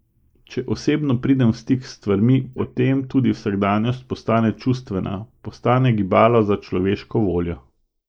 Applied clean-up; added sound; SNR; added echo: neural mask model Resemble Enhance denoiser.